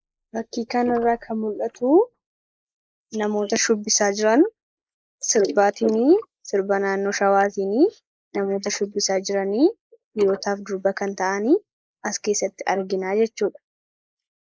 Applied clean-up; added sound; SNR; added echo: neural mask model Resemble Enhance denoiser.